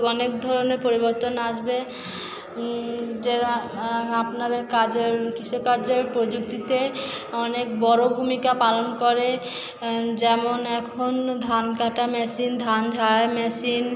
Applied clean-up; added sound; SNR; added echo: none; none; none; none.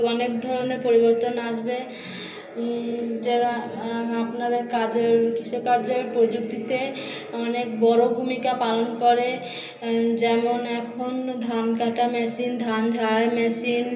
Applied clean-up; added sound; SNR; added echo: none; none; none; reverberation time 0.3 s.